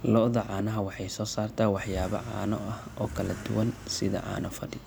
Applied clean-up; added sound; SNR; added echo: none; Accelerating, revving, vroom / Car; 13 dB; none.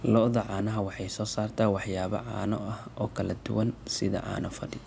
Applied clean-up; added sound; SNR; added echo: none; none; none; none.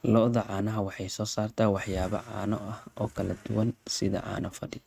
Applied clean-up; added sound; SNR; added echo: neural mask model RNNoise.